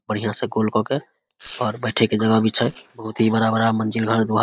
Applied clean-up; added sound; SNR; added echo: neural mask model DeepFilterNet 3.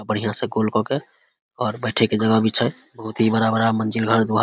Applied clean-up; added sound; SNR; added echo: none; none; none; none.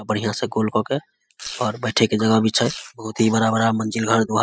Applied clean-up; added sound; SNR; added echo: classical method spectral subtraction.